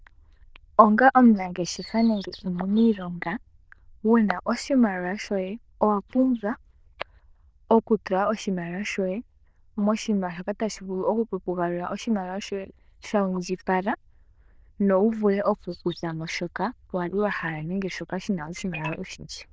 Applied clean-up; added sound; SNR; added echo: neural diffusion model UNIVERSE++.